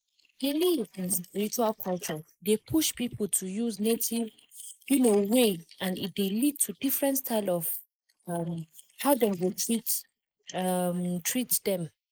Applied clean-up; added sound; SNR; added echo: neural mask model Resemble Enhance denoiser.